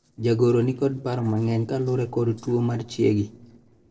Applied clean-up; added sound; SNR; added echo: neural separator model SepFormer DNS4.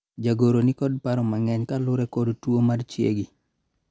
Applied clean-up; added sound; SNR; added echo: none; none; none; none.